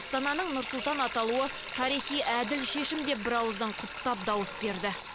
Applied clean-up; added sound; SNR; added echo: none; Sink (filling or washing); 8 dB; none.